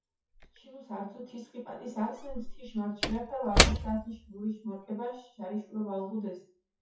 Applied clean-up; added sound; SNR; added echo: classical method WPE with log-MMSE.